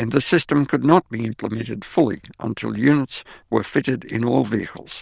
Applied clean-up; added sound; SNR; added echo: neural diffusion model UNIVERSE++.